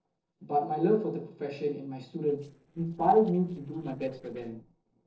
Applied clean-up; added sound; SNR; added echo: neural separator model SepFormer DNS4.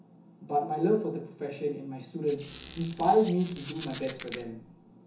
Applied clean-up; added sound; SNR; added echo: none; Squeak; 11 dB; reverberation time 0.7 s.